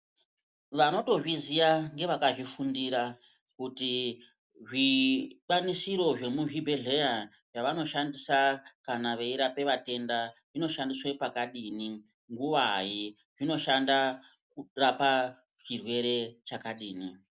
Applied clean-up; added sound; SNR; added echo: none; none; none; none.